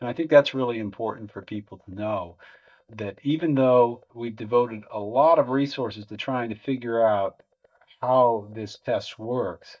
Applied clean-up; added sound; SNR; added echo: neural mask model DeepFilterNet 3.